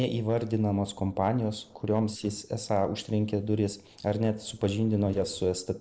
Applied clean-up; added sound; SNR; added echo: neural separator model SepFormer DNS4.